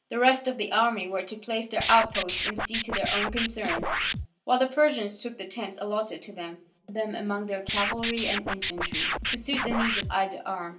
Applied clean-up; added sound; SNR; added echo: none; Scratching (performance technique); 0 dB; reverberation time 0.2 s.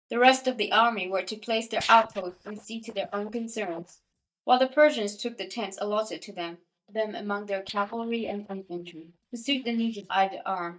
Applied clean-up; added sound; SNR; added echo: neural mask model DeepFilterNet 3.